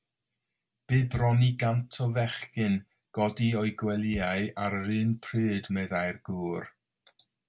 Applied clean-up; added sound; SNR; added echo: none; Bass drum; 12 dB; none.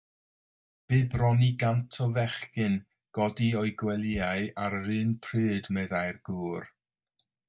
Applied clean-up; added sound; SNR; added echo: neural mask model DeepFilterNet 3.